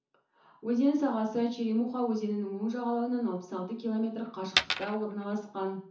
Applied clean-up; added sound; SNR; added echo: none; Coin (dropping); 2 dB; reverberation time 0.9 s.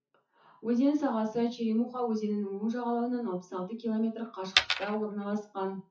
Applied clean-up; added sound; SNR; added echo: classical method WPE with log-MMSE.